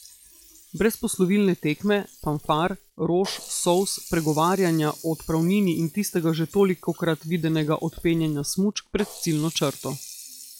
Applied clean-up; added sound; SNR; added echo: classical method log-MMSE.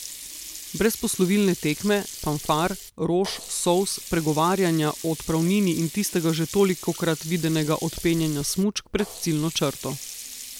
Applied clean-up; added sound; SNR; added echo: none; Sink (filling or washing); 13 dB; none.